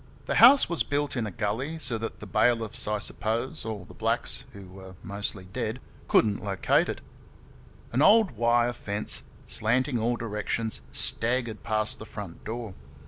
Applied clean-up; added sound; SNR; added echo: none; Idling / Accelerating, revving, vroom / Car; 20 dB; none.